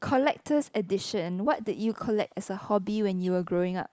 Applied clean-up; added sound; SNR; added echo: neural mask model Resemble Enhance denoiser.